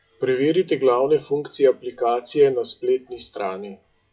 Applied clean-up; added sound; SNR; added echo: classical method WPE with log-MMSE.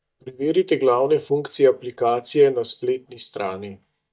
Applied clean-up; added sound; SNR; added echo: neural mask model DeepFilterNet 3.